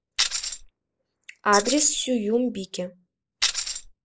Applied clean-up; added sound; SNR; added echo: neural mask model Resemble Enhance denoiser.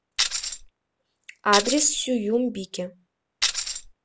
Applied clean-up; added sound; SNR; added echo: none; Tambourine; 0 dB; none.